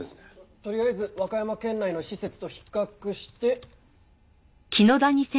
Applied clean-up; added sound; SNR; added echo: none; none; none; none.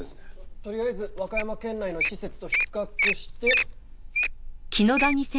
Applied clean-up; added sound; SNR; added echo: none; Wild animals; 0 dB; none.